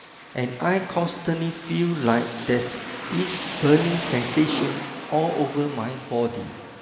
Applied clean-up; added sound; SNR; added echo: none; Rain; 9 dB; reverberation time 1.7 s.